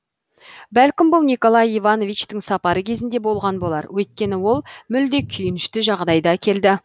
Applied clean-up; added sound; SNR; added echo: none; Bass guitar; 17 dB; none.